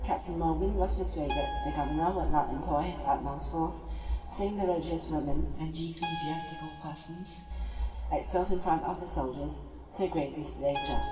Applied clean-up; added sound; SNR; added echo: none; Keyboard (musical); 13 dB; reverberation time 1.9 s.